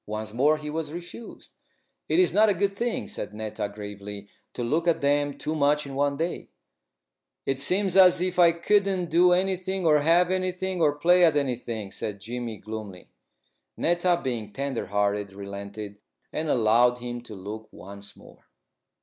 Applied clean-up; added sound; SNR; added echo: none; none; none; none.